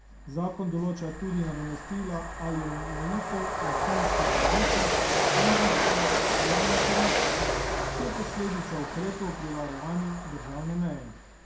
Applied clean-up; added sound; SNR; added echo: none; Train; -5 dB; reverberation time 0.4 s.